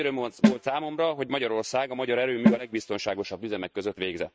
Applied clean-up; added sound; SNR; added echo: neural mask model RNNoise.